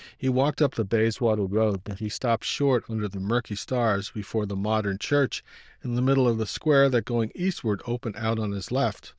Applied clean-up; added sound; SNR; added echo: neural diffusion model UNIVERSE++.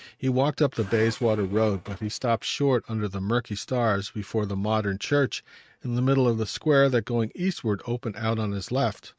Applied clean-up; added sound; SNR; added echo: neural mask model RNNoise.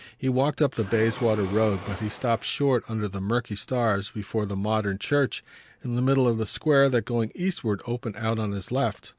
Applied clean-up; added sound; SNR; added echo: none; Mechanisms; 16 dB; none.